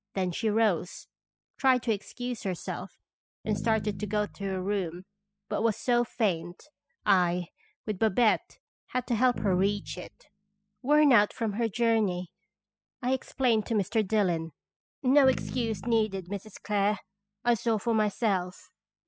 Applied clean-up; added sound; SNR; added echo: classical method spectral subtraction.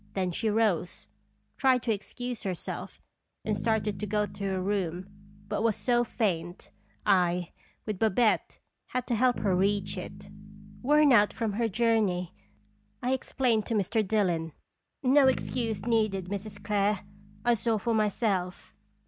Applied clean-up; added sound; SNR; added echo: none; Bass guitar; 15 dB; none.